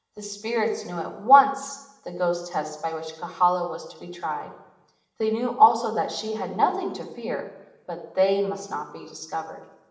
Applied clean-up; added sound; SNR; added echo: none; none; none; reverberation time 0.9 s.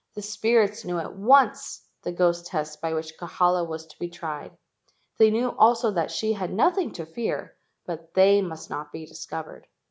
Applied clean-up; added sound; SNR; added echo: none; none; none; none.